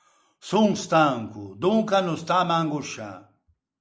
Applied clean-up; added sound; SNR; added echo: none; none; none; none.